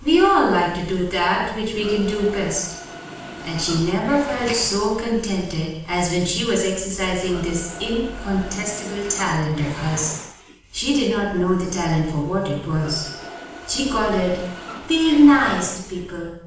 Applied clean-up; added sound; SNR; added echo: none; Mechanisms; 16 dB; reverberation time 0.7 s.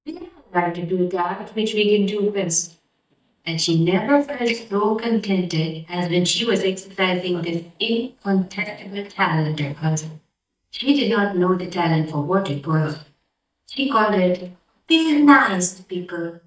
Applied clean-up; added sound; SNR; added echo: neural mask model DeepFilterNet 3.